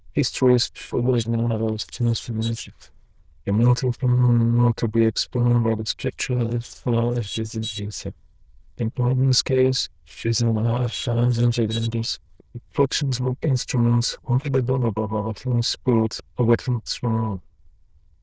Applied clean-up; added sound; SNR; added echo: neural diffusion model UNIVERSE++.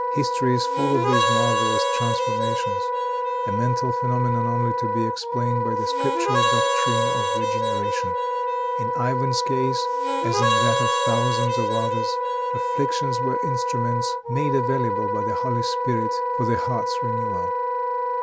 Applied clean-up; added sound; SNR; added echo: none; Harmonica + Wind instrument, woodwind instrument; -4 dB; none.